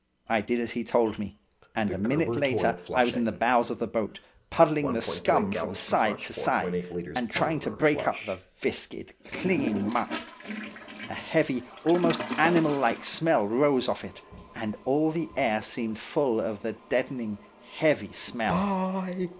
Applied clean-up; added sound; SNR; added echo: none; Toilet flush; 8 dB; none.